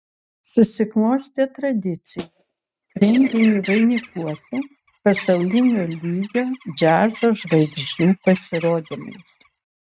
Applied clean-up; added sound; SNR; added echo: neural mask model RNNoise.